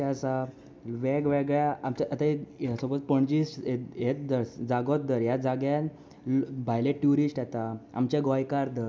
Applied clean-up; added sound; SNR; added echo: none; none; none; none.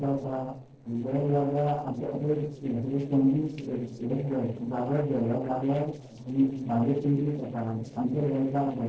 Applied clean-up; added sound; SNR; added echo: neural separator model SepFormer DNS4.